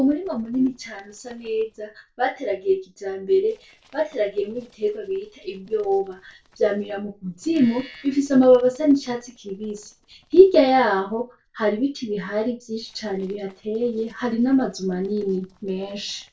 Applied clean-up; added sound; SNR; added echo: neural separator model SepFormer DNS4.